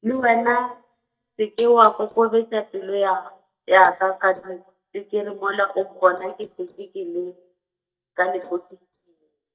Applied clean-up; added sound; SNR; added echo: neural mask model DeepFilterNet 3.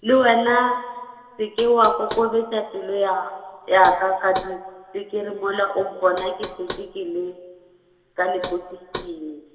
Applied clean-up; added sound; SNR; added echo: none; Knock; 18 dB; reverberation time 1.8 s.